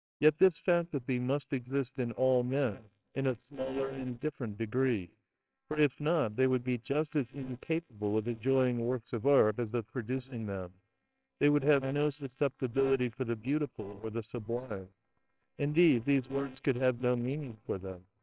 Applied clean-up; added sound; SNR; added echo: neural separator model SepFormer WHAMR!.